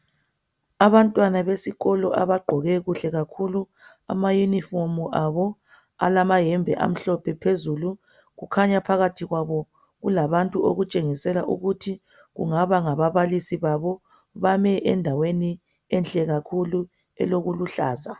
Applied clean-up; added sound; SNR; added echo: none; none; none; none.